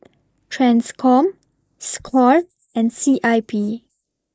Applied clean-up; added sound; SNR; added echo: neural mask model Resemble Enhance denoiser.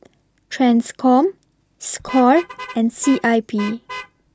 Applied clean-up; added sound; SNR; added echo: none; Vehicle horn, car horn, honking; 18 dB; none.